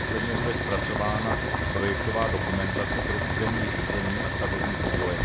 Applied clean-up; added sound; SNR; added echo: none; Boiling; -4 dB; none.